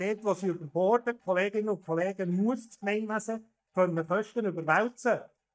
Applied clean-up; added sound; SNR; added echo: neural mask model DeepFilterNet 3.